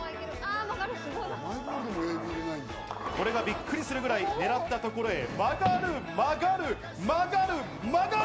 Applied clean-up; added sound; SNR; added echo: none; none; none; none.